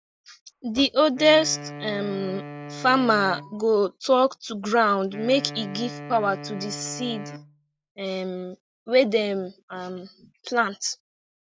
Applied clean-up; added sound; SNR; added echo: none; Wind instrument, woodwind instrument; 14 dB; none.